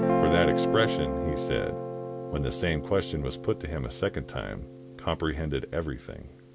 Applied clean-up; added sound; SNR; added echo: none; Guitar; 1 dB; none.